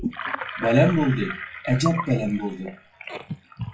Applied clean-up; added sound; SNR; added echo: classical method WPE with log-MMSE.